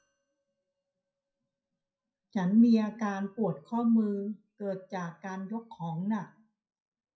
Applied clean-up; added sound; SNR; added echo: classical method WPE with log-MMSE.